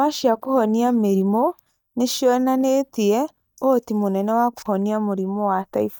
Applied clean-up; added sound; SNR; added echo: neural mask model DeepFilterNet 3.